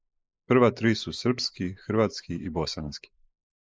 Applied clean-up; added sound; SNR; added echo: neural mask model Resemble Enhance denoiser.